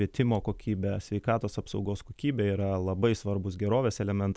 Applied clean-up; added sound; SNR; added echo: none; none; none; none.